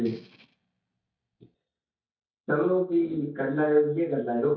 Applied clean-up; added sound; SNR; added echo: neural mask model DeepFilterNet 3.